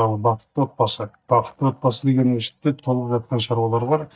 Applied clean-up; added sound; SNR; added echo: neural mask model DeepFilterNet 3.